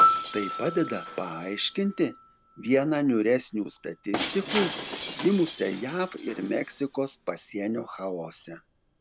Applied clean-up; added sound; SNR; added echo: none; Shatter + Piano; 4 dB; none.